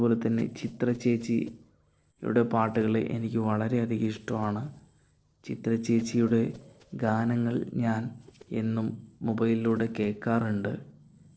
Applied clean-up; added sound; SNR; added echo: neural separator model SepFormer DNS4.